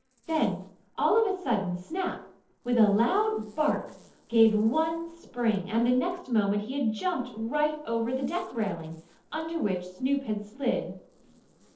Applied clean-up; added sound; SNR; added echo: neural separator model SepFormer DNS4.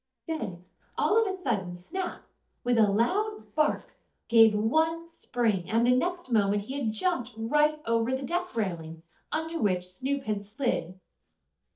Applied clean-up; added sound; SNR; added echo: neural mask model DeepFilterNet 3.